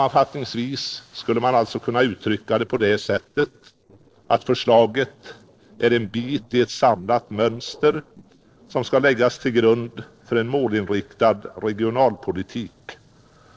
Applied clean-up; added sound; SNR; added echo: neural separator model SepFormer DNS4.